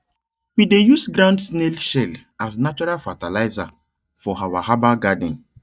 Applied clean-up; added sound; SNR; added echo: neural mask model DeepFilterNet 3.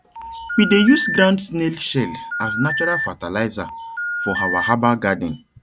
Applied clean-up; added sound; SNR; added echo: none; Telephone; 6 dB; none.